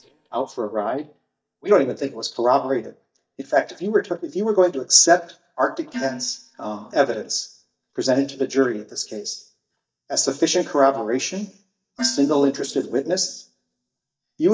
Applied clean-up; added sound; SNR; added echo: neural mask model DeepFilterNet 3.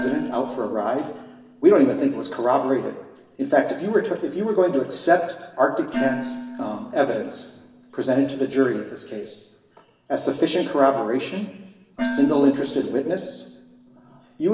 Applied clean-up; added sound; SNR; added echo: none; Dishes, pots, and pans; 13 dB; reverberation time 1.2 s.